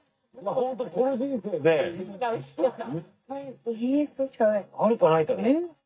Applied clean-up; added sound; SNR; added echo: neural mask model DeepFilterNet 3.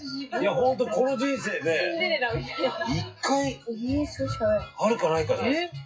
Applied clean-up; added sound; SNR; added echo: classical method WPE with log-MMSE.